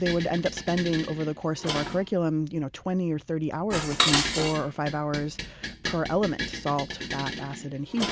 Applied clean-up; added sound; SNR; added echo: none; Dishes, pots, and pans; 4 dB; none.